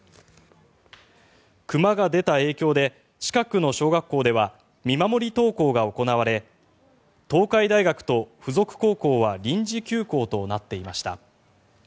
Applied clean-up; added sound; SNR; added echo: none; none; none; none.